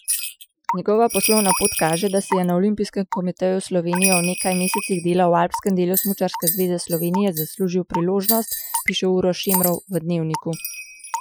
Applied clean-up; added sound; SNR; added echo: classical method Wiener filter.